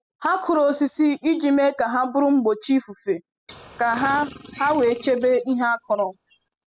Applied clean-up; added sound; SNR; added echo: classical method spectral subtraction.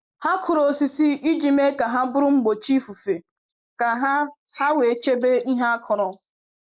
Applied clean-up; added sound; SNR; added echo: neural mask model Resemble Enhance denoiser.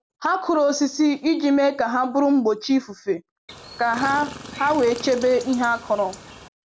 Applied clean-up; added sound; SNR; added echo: none; Chirp, tweet; 15 dB; none.